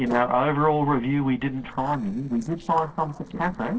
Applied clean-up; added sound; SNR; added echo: neural separator model SepFormer DNS4.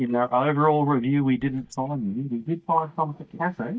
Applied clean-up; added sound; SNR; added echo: neural mask model DeepFilterNet 3.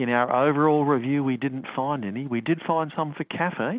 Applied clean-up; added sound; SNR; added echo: none; none; none; none.